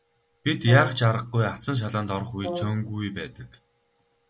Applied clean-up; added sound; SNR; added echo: none; Brass instrument; 13 dB; none.